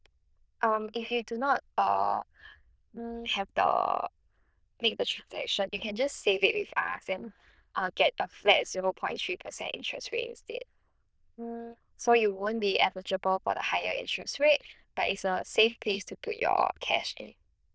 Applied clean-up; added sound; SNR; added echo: neural diffusion model UNIVERSE++.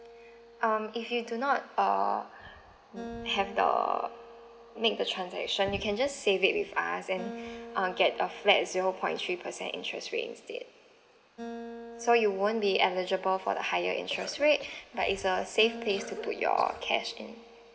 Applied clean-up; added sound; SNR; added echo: none; Acoustic guitar + Cough; 16 dB; none.